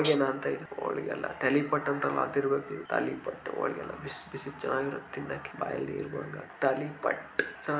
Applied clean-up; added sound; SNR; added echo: none; Hi-hat; 7 dB; none.